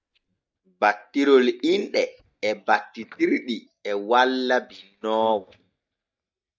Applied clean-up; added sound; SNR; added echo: neural mask model DeepFilterNet 3.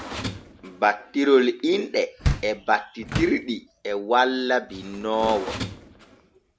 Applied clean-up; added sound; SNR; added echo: none; Door; 9 dB; none.